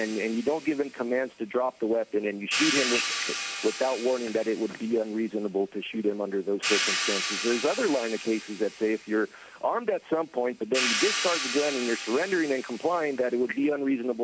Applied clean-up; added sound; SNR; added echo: none; Hi-hat; 6 dB; none.